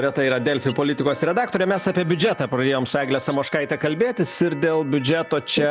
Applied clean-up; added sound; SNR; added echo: none; Clock; 20 dB; none.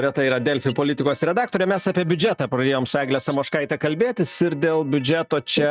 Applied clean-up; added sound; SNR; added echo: neural mask model RNNoise.